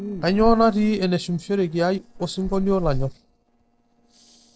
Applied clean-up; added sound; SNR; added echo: neural separator model SepFormer DNS4.